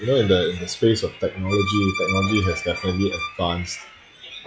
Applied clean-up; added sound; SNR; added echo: classical method log-MMSE.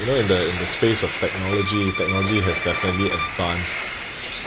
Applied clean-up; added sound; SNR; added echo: none; Train + Bowed string instrument; 4 dB; none.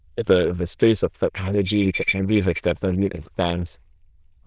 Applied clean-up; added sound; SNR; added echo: neural diffusion model UNIVERSE++.